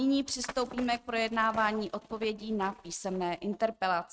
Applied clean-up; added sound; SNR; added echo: neural mask model RNNoise.